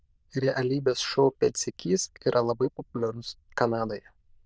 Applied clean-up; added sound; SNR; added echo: neural diffusion model UNIVERSE++.